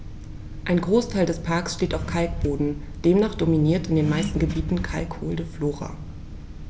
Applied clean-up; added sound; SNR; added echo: none; Accelerating, revving, vroom; 10 dB; none.